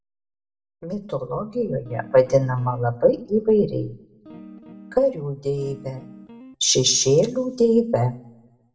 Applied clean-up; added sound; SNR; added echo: none; Guitar; 20 dB; reverberation time 0.4 s.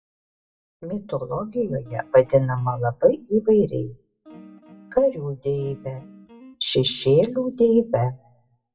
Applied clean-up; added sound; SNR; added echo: classical method WPE with log-MMSE.